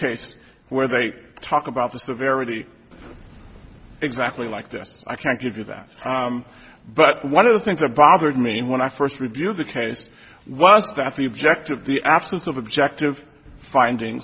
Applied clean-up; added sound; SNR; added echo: none; none; none; none.